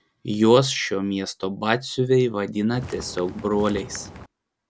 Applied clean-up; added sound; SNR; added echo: none; Walk, footsteps; 14 dB; none.